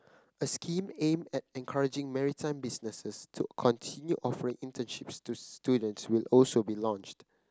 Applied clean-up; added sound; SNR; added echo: none; none; none; none.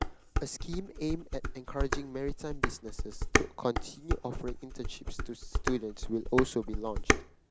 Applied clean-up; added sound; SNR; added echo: none; Dishes, pots, and pans; -3 dB; none.